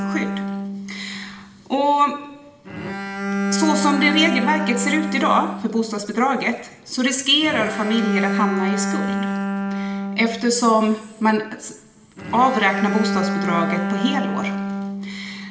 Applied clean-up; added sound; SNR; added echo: none; Bowed string instrument; 4 dB; reverberation time 1.5 s.